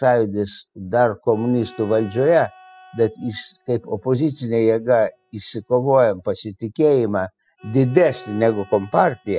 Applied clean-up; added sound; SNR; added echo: classical method spectral subtraction.